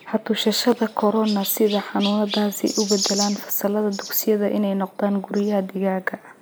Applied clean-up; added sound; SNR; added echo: none; Chirp, tweet; 12 dB; none.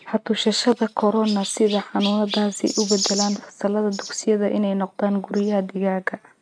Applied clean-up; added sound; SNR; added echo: neural mask model RNNoise.